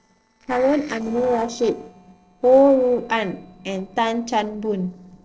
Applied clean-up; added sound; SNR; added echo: neural separator model SepFormer DNS4.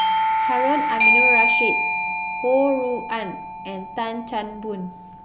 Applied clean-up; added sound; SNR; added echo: none; Doorbell; -4 dB; none.